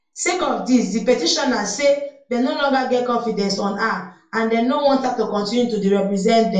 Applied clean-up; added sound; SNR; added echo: none; none; none; reverberation time 0.4 s.